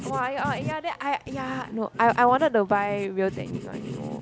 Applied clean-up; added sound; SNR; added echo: none; Writing; 11 dB; none.